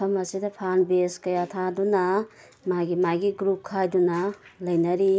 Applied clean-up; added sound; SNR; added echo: none; none; none; none.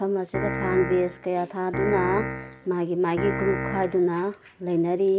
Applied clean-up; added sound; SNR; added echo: none; Piano; 5 dB; none.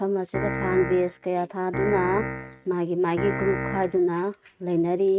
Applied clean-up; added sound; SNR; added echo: neural mask model RNNoise.